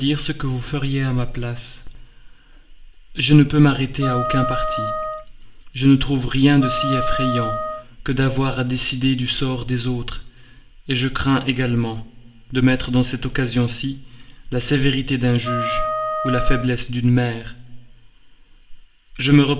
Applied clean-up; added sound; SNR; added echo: none; Wind instrument, woodwind instrument; 7 dB; reverberation time 0.6 s.